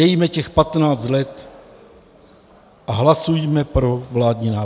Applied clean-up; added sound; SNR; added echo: none; none; none; none.